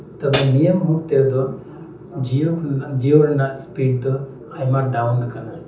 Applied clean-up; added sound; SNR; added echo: none; Hi-hat; 1 dB; reverberation time 0.6 s.